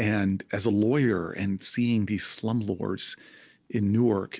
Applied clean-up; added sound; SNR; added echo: none; none; none; none.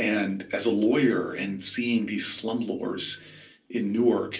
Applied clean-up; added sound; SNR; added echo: none; none; none; reverberation time 0.3 s.